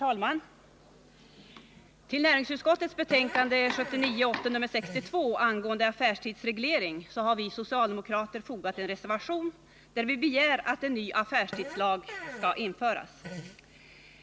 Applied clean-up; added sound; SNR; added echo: none; Fart; 14 dB; none.